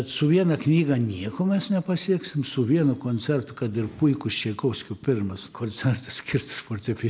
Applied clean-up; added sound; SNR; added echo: none; none; none; none.